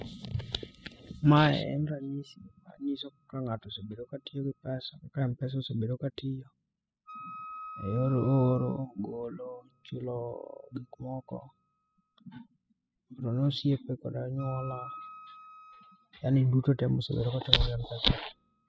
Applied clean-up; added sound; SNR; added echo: classical method spectral subtraction.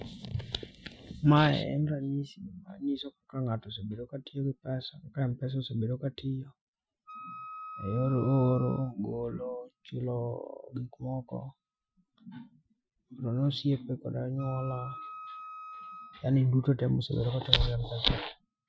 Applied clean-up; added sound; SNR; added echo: classical method Wiener filter.